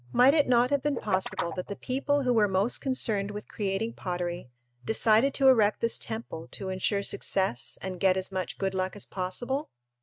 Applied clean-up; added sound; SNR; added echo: neural mask model RNNoise.